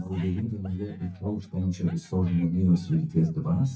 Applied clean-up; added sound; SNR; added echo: neural mask model DeepFilterNet 3.